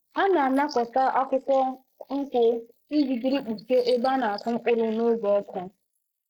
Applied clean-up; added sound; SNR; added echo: neural mask model Resemble Enhance denoiser.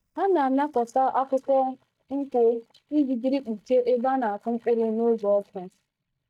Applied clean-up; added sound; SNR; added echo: neural mask model DeepFilterNet 3.